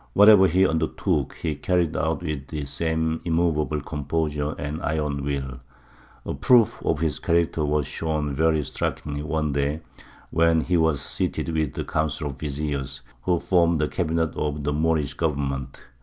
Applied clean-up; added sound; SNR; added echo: none; none; none; none.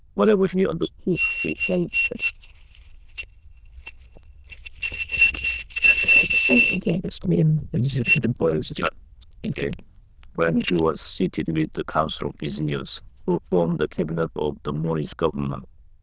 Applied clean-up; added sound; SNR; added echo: neural diffusion model UNIVERSE++.